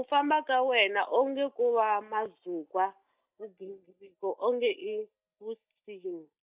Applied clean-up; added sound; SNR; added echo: neural mask model DeepFilterNet 3.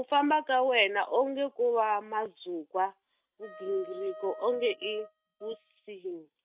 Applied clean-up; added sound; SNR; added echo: neural mask model RNNoise.